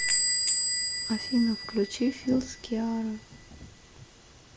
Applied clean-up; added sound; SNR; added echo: none; Door / Bell; 0 dB; none.